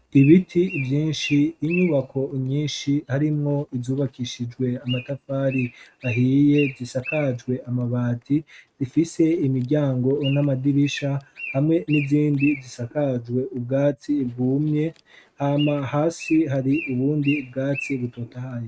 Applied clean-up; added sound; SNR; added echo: neural mask model RNNoise.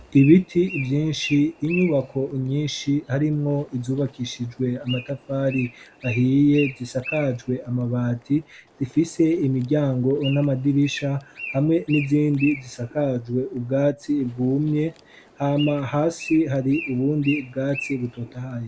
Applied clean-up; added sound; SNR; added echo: none; Bird; 16 dB; none.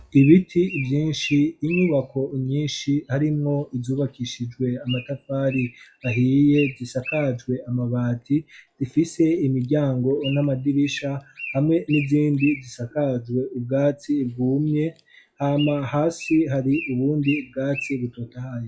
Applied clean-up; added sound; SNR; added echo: classical method log-MMSE.